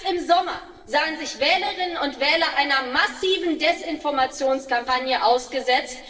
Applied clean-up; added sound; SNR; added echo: neural separator model SepFormer DNS4.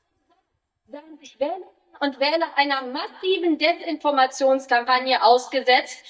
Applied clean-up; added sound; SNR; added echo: neural mask model DeepFilterNet 3.